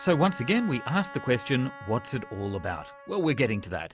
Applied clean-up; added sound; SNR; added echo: none; Wind instrument, woodwind instrument; 16 dB; none.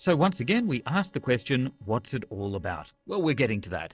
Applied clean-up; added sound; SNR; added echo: neural separator model SepFormer DNS4.